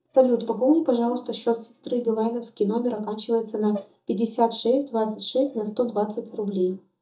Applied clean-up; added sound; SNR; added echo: neural mask model DeepFilterNet 3.